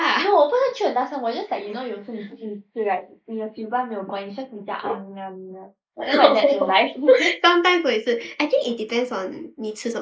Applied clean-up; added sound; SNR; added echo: neural mask model Resemble Enhance denoiser.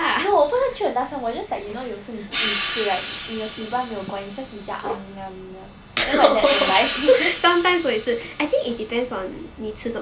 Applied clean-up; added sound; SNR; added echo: none; Hi-hat; 7 dB; none.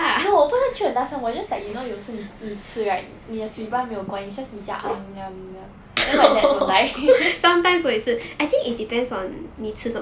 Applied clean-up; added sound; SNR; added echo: none; none; none; none.